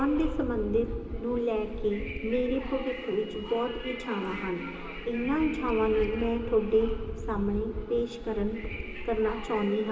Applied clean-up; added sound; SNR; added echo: none; Wind; 8 dB; reverberation time 0.2 s.